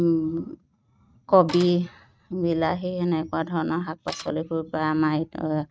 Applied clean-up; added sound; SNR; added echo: neural mask model RNNoise.